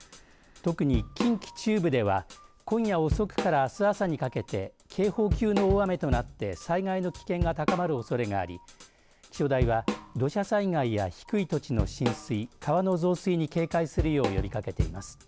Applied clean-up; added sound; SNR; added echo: none; Drum / Drum kit; 7 dB; none.